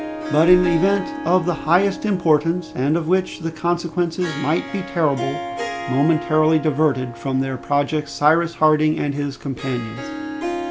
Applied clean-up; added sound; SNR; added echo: none; Harp; 10 dB; none.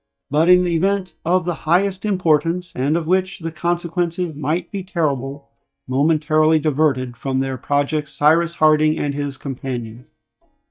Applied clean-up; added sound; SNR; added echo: neural mask model DeepFilterNet 3.